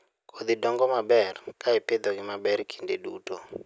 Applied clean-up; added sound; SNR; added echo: none; none; none; none.